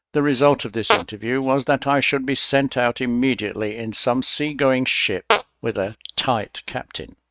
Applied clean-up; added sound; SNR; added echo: neural mask model RNNoise.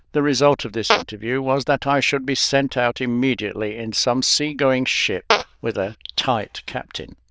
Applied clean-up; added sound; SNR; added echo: neural diffusion model UNIVERSE++.